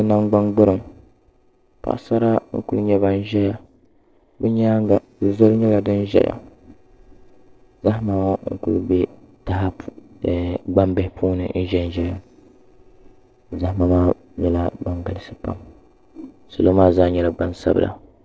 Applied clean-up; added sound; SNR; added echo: neural separator model SepFormer DNS4.